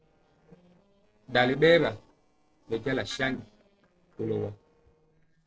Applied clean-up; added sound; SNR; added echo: neural separator model SepFormer DNS4.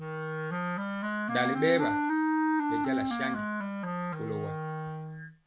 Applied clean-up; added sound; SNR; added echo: none; Wind instrument, woodwind instrument; -4 dB; none.